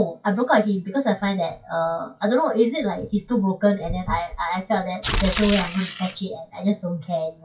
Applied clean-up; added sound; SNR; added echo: classical method WPE with log-MMSE.